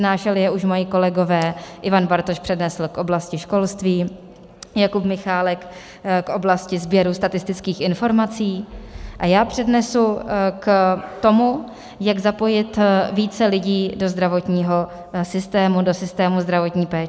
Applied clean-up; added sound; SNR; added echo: none; none; none; none.